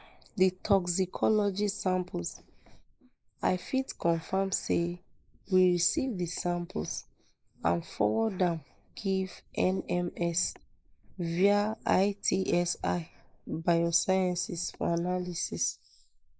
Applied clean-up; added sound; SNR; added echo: neural mask model Resemble Enhance denoiser.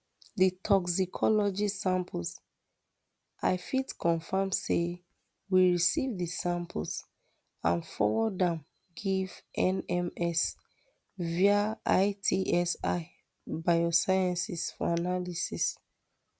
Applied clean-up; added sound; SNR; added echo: none; none; none; none.